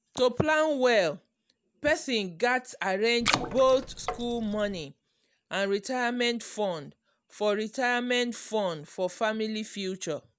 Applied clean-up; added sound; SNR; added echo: none; Water / Splash, splatter; 3 dB; none.